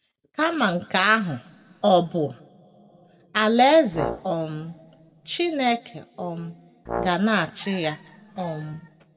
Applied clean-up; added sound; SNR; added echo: none; Brass instrument; 11 dB; reverberation time 1.6 s.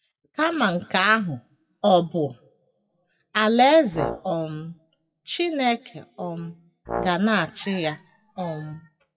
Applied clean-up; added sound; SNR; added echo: classical method WPE with log-MMSE.